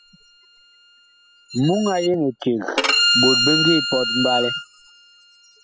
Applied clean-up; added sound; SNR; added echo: classical method spectral subtraction.